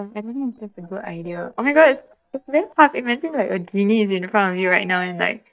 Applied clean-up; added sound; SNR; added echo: neural mask model DeepFilterNet 3.